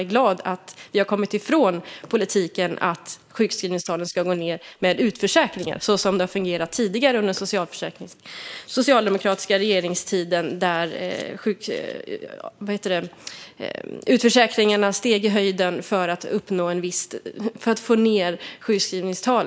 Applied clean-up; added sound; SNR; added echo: neural mask model Resemble Enhance denoiser.